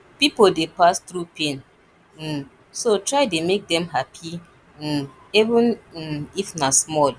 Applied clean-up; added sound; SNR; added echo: none; none; none; none.